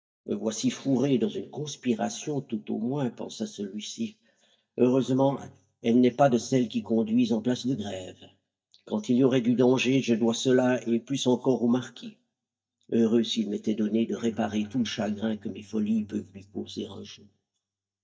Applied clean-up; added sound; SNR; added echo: neural mask model DeepFilterNet 3.